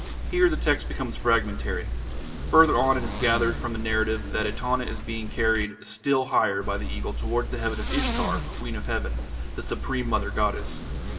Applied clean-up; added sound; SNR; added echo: none; Zipper (clothing); 3 dB; reverberation time 1.9 s.